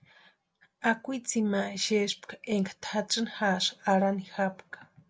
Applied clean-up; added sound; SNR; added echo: none; none; none; none.